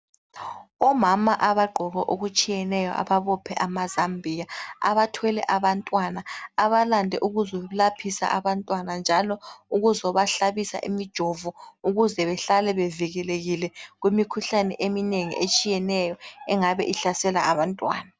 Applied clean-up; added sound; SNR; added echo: none; none; none; none.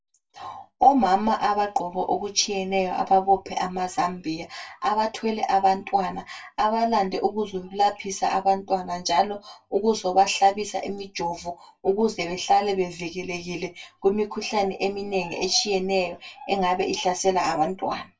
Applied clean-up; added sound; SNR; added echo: none; none; none; reverberation time 0.1 s.